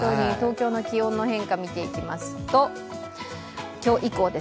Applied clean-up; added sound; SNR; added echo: none; none; none; none.